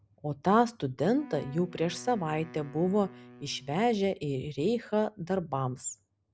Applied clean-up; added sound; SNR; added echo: none; Wind instrument, woodwind instrument; 19 dB; none.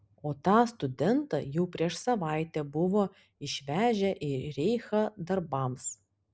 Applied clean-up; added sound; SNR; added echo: none; none; none; none.